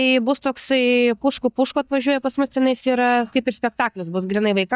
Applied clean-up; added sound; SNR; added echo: neural mask model DeepFilterNet 3.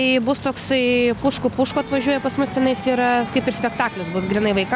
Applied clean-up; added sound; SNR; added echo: none; Electric guitar + Keys jangling; 15 dB; none.